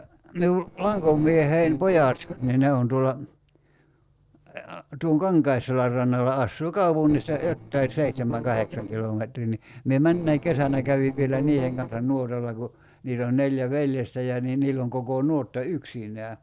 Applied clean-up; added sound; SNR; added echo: neural separator model SepFormer DNS4.